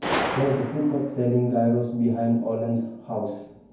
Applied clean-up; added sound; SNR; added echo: none; Gunshot, gunfire; 9 dB; reverberation time 0.9 s.